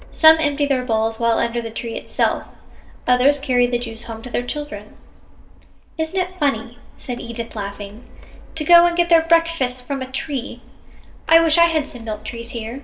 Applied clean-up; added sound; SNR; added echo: none; Printer; 17 dB; reverberation time 0.8 s.